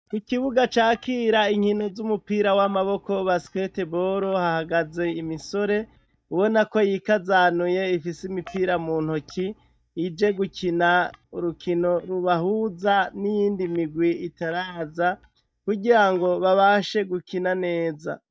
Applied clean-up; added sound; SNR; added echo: neural mask model DeepFilterNet 3.